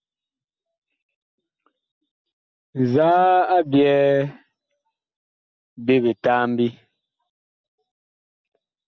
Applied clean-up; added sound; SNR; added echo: none; none; none; none.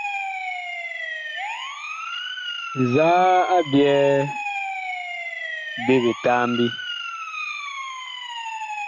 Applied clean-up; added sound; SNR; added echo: none; Siren; 6 dB; none.